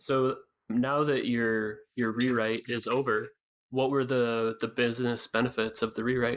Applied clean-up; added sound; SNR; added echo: neural mask model Resemble Enhance denoiser.